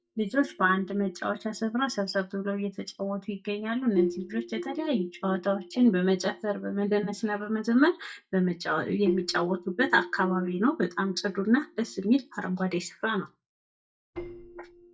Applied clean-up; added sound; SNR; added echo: neural mask model DeepFilterNet 3.